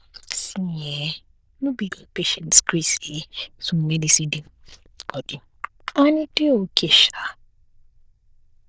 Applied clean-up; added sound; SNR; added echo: neural diffusion model UNIVERSE++.